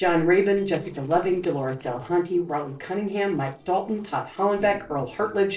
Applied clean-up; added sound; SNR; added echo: neural separator model SepFormer DNS4.